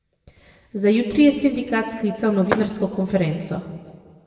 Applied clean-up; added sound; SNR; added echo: none; Fireworks; 11 dB; reverberation time 1.4 s.